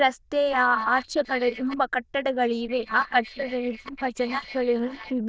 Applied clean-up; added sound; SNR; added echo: neural diffusion model UNIVERSE++.